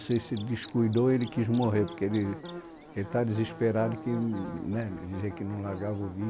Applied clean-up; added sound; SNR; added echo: none; Buzz / Bird; 13 dB; none.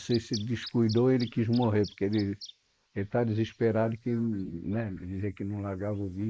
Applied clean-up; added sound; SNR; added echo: neural mask model Resemble Enhance denoiser.